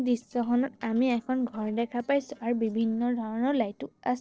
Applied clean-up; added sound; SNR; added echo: neural separator model SepFormer DNS4.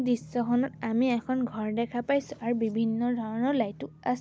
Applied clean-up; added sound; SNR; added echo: none; none; none; none.